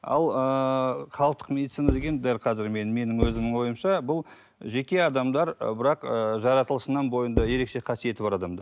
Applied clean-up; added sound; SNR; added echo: none; Writing; 3 dB; none.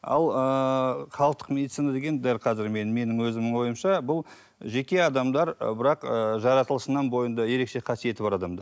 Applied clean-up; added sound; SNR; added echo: none; none; none; none.